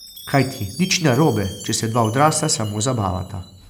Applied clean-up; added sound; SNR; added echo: none; Chime; 18 dB; none.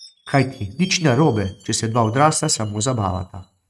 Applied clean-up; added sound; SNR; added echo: neural mask model RNNoise.